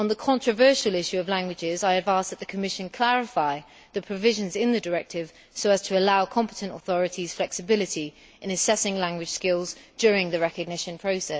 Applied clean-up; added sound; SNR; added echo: none; none; none; none.